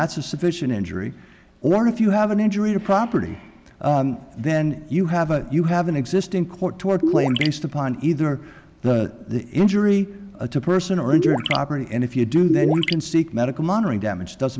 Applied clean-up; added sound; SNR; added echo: none; Gurgling; 0 dB; none.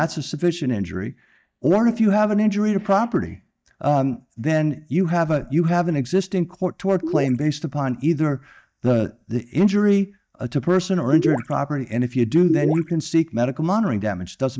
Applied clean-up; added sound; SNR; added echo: neural mask model DeepFilterNet 3.